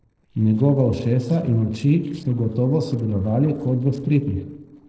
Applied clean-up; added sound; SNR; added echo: neural separator model SepFormer DNS4.